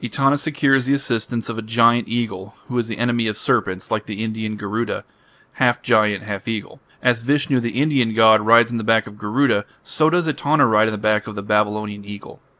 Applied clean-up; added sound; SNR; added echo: none; none; none; none.